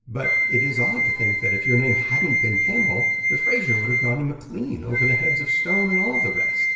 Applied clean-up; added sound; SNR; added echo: none; Wind instrument, woodwind instrument; -4 dB; reverberation time 1.0 s.